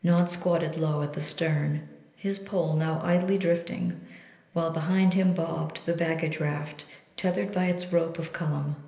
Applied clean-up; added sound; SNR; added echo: none; none; none; reverberation time 1.4 s.